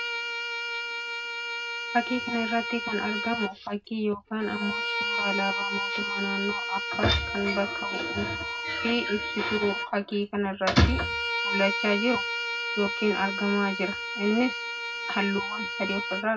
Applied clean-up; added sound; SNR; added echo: none; Bowed string instrument; 3 dB; reverberation time 0.2 s.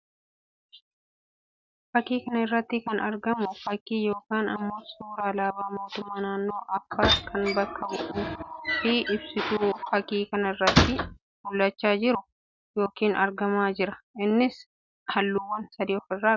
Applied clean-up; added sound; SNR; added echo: none; none; none; none.